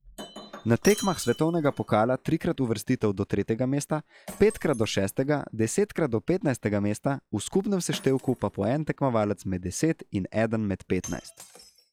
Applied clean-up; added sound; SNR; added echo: classical method log-MMSE.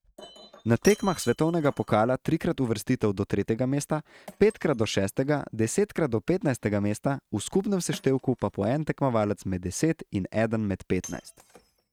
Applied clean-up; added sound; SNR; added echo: neural mask model RNNoise.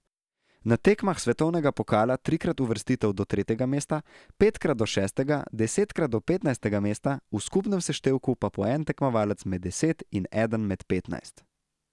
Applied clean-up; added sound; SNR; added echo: none; none; none; none.